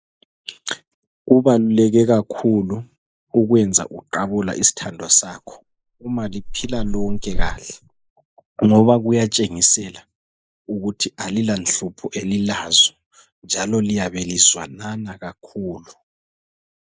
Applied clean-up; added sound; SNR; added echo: neural mask model Resemble Enhance denoiser.